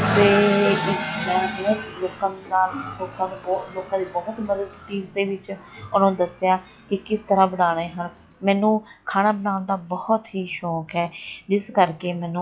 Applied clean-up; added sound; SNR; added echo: classical method log-MMSE.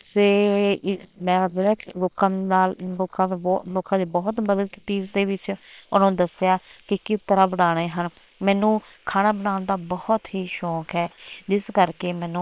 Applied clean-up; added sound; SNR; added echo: neural separator model SepFormer WHAM!.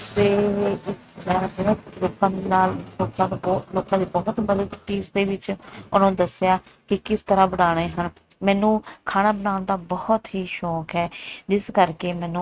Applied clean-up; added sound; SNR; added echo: neural mask model RNNoise.